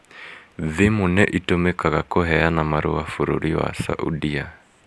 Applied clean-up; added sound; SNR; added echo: none; none; none; none.